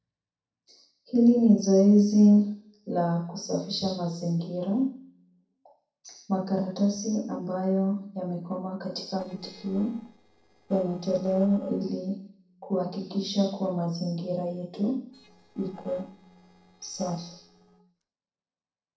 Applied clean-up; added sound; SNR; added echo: neural separator model SepFormer DNS4.